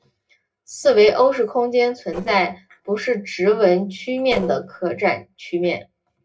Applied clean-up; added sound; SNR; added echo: neural separator model SepFormer DNS4.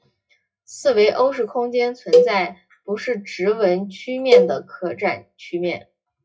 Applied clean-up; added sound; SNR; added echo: classical method WPE with log-MMSE.